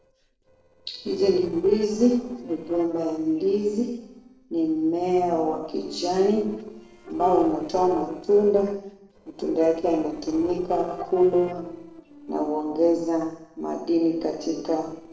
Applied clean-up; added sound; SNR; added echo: neural separator model SepFormer DNS4.